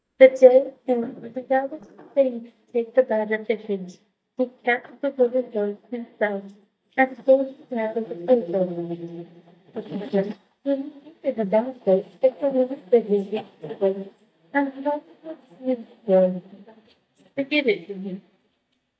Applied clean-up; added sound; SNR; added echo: neural mask model DeepFilterNet 3.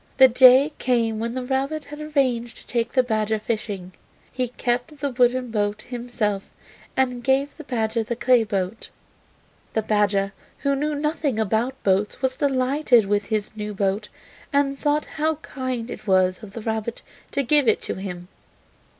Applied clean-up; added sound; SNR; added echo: none; none; none; none.